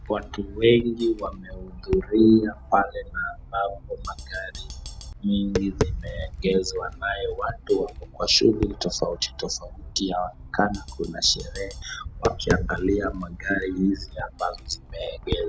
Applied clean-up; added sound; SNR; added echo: none; Tap; 9 dB; none.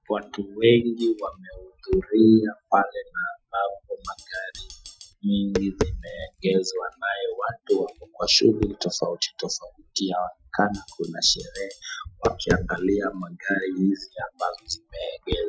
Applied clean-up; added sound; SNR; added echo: classical method Wiener filter.